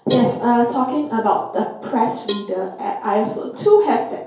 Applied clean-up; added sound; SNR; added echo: none; Cowbell; 16 dB; reverberation time 2.4 s.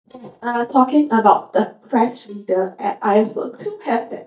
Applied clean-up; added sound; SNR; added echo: neural mask model DeepFilterNet 3.